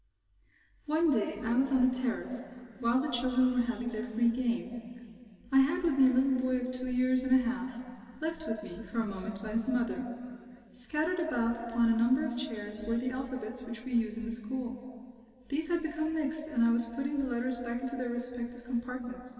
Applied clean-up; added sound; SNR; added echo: none; none; none; reverberation time 2.7 s.